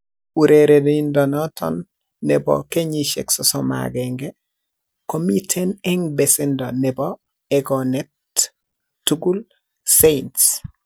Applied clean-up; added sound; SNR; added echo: none; none; none; none.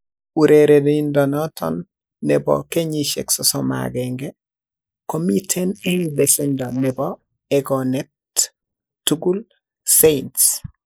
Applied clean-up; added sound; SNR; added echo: neural mask model Resemble Enhance denoiser.